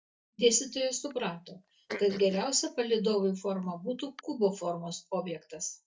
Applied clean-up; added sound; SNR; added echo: neural mask model DeepFilterNet 3.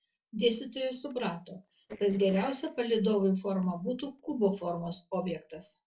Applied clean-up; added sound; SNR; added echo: neural separator model SepFormer DNS4.